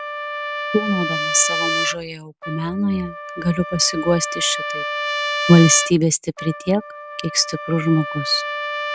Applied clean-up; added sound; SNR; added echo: none; Trumpet; 5 dB; none.